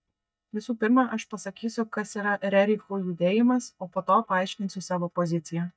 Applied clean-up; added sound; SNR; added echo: neural mask model DeepFilterNet 3.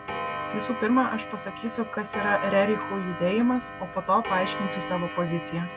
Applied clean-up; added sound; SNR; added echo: none; Clock; 7 dB; none.